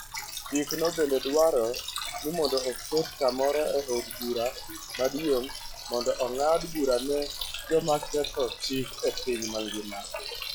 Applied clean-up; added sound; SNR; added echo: classical method log-MMSE.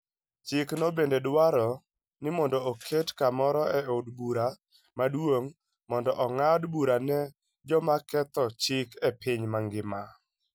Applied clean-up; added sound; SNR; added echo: none; none; none; none.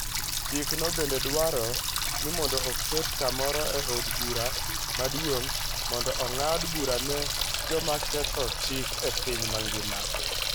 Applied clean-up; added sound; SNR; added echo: none; Water tap, faucet; -3 dB; none.